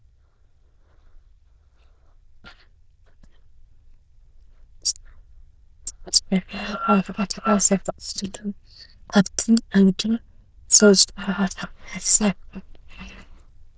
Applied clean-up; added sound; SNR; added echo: neural diffusion model UNIVERSE++.